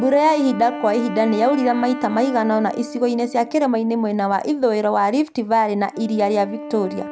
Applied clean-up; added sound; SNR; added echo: none; Wind instrument, woodwind instrument; 13 dB; none.